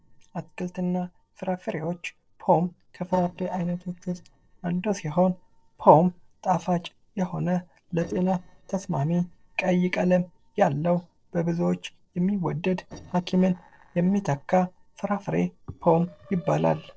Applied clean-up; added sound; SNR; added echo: neural separator model SepFormer DNS4.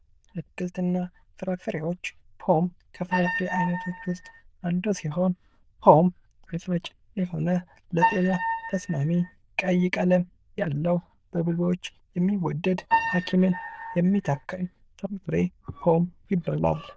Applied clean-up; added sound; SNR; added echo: neural diffusion model UNIVERSE++.